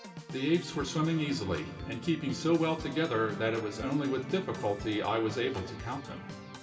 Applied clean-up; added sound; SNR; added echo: none; Organ; 13 dB; reverberation time 2.5 s.